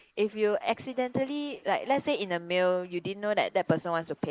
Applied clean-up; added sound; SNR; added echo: neural mask model Resemble Enhance denoiser.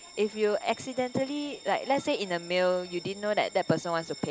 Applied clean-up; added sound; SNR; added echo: none; Bell; 18 dB; none.